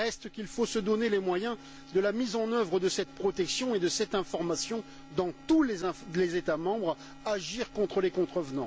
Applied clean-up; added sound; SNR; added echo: none; none; none; none.